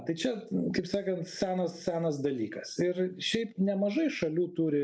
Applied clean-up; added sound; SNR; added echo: none; none; none; none.